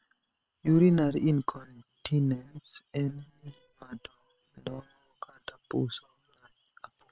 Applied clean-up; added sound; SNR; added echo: neural separator model SepFormer WHAM!.